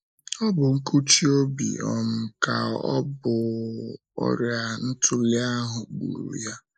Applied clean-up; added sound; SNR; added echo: neural mask model Resemble Enhance denoiser.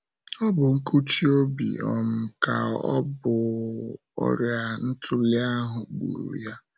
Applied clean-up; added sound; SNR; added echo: none; none; none; none.